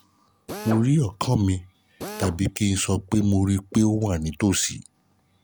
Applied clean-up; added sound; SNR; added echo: none; Drill; 12 dB; none.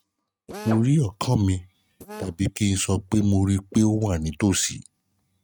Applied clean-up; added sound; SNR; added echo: neural mask model RNNoise.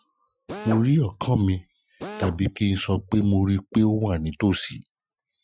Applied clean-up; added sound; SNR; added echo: classical method Wiener filter.